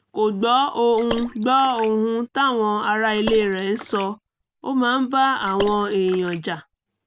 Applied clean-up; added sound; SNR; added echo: none; Water / Splash, splatter; 15 dB; none.